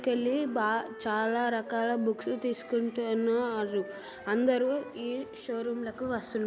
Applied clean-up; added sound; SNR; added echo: none; Wind instrument, woodwind instrument; 17 dB; none.